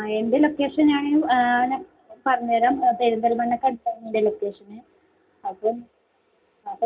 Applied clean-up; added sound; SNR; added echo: none; none; none; reverberation time 0.3 s.